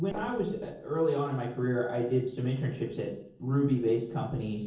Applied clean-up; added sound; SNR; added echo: neural separator model SepFormer DNS4.